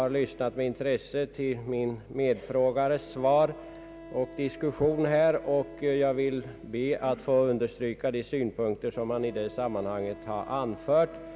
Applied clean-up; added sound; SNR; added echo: none; Wind instrument, woodwind instrument; 19 dB; none.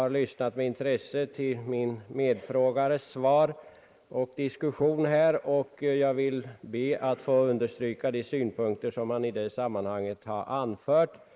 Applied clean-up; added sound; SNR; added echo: neural mask model Resemble Enhance denoiser.